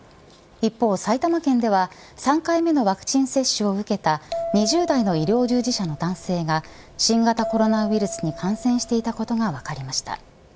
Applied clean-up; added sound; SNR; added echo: none; Bell; 11 dB; none.